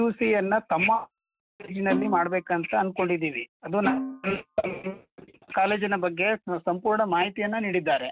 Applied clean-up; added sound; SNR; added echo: neural mask model RNNoise.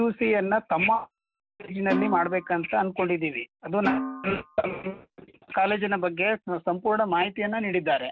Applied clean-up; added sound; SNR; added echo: none; Snare drum; 8 dB; none.